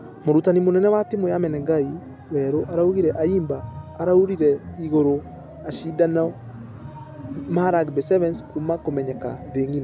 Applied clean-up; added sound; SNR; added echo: none; none; none; none.